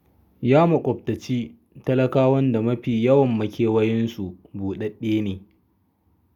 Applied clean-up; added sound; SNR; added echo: none; none; none; none.